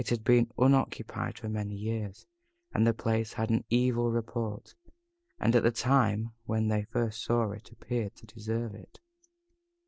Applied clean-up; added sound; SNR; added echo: none; none; none; none.